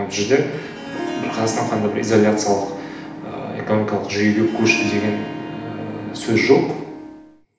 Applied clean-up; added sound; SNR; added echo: none; Harp; 11 dB; reverberation time 0.8 s.